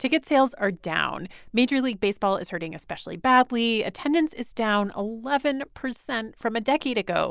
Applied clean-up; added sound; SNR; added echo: none; none; none; none.